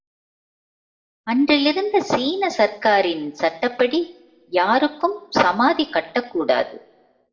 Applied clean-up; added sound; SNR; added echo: none; none; none; reverberation time 0.6 s.